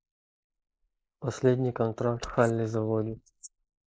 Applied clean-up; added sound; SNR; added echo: neural mask model Resemble Enhance denoiser.